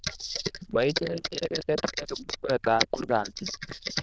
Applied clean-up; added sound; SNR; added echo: neural diffusion model UNIVERSE++.